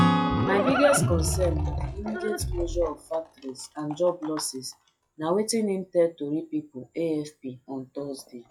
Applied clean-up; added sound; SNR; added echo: classical method log-MMSE.